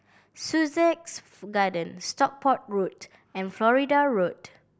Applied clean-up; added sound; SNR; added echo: none; none; none; none.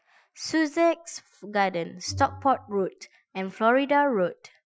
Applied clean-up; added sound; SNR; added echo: classical method Wiener filter.